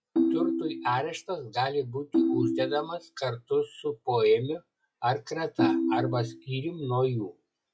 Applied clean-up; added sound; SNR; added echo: classical method log-MMSE.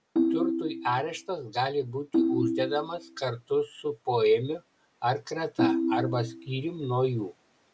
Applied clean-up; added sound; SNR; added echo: none; Ringtone; 0 dB; none.